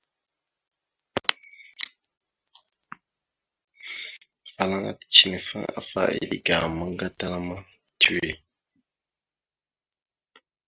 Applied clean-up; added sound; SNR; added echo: neural mask model RNNoise.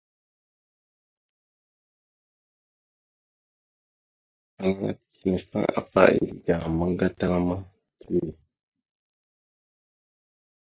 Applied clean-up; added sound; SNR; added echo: neural mask model DeepFilterNet 3.